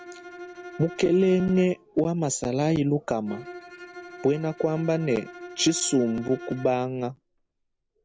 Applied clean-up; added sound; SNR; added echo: none; Bowed string instrument; 17 dB; none.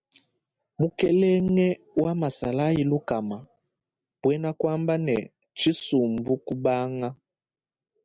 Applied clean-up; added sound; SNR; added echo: none; none; none; none.